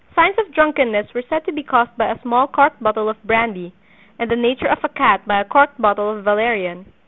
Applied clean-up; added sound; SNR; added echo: none; none; none; none.